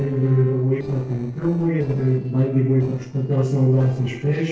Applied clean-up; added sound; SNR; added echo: neural separator model SepFormer DNS4.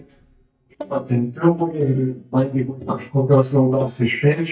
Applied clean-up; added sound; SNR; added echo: neural mask model DeepFilterNet 3.